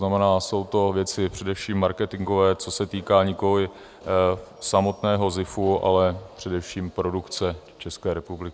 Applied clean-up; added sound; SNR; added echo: none; none; none; none.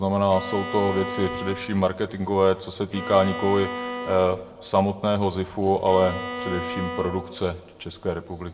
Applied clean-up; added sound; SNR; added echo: none; Bowed string instrument; 10 dB; reverberation time 0.6 s.